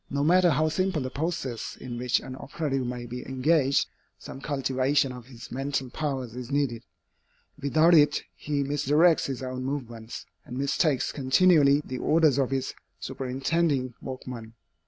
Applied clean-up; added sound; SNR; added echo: none; none; none; none.